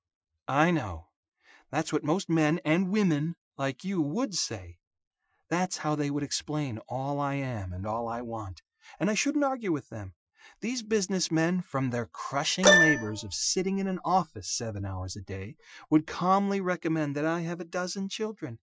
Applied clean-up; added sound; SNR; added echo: classical method Wiener filter.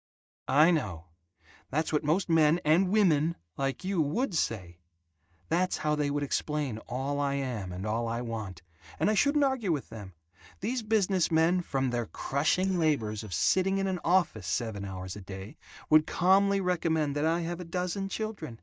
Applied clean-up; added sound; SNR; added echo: neural mask model DeepFilterNet 3.